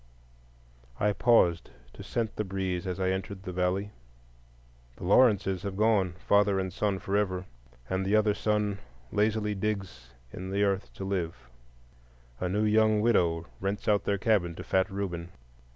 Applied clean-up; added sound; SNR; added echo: none; none; none; none.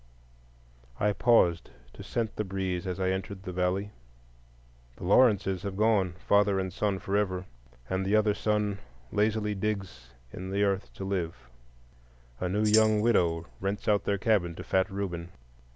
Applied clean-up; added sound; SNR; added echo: none; Tambourine; 11 dB; none.